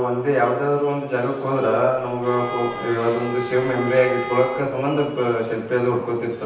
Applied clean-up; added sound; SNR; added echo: none; Bowed string instrument; 11 dB; reverberation time 0.9 s.